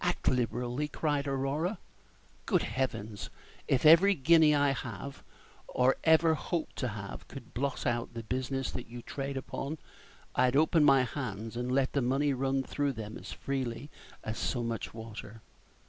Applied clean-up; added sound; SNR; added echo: none; none; none; none.